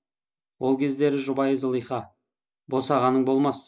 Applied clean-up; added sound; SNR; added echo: none; none; none; none.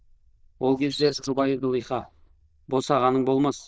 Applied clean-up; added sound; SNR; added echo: neural diffusion model UNIVERSE++.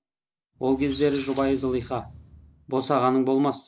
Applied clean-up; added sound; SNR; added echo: none; Squeak; 13 dB; none.